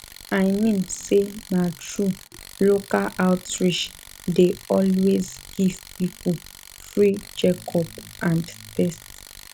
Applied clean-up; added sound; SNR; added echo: none; Tools; 20 dB; none.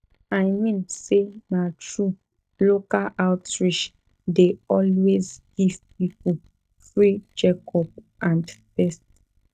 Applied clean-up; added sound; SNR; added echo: neural mask model DeepFilterNet 3.